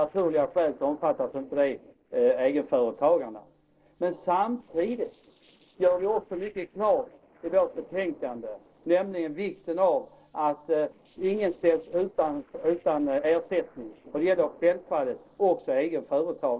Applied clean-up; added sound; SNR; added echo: neural separator model SepFormer DNS4.